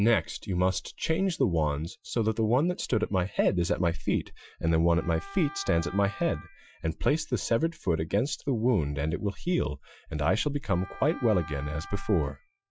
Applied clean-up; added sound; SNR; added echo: classical method Wiener filter.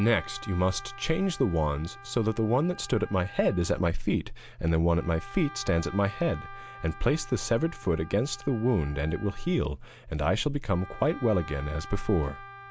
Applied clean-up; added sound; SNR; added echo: none; Wind instrument, woodwind instrument; 18 dB; none.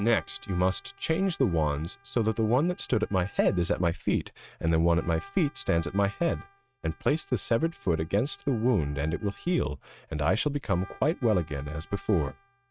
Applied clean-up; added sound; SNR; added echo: neural mask model RNNoise.